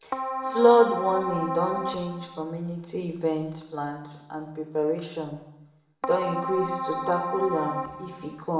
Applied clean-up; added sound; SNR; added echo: none; Keyboard (musical); 4 dB; reverberation time 0.8 s.